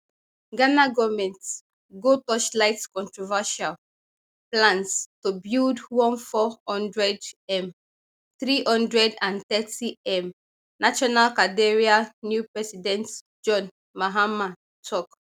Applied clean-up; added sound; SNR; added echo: none; none; none; none.